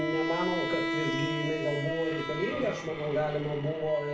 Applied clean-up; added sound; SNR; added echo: none; Bowed string instrument; 3 dB; reverberation time 0.3 s.